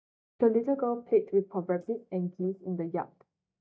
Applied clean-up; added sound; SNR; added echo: neural mask model DeepFilterNet 3.